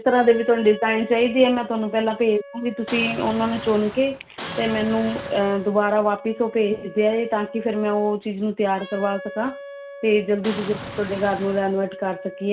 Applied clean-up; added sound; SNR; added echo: none; Wind instrument, woodwind instrument + Boom; 14 dB; none.